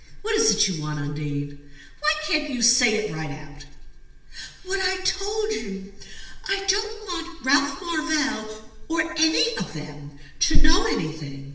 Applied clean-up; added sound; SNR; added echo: none; none; none; reverberation time 0.8 s.